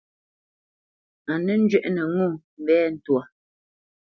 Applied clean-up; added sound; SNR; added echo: none; none; none; none.